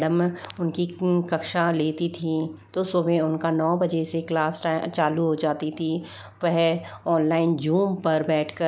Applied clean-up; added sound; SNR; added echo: none; none; none; none.